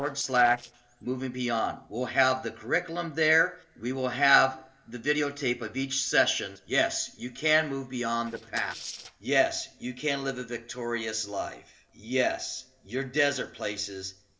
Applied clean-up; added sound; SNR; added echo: neural separator model SepFormer DNS4.